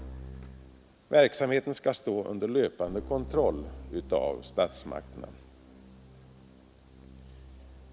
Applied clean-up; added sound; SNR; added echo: none; Keyboard (musical); 16 dB; none.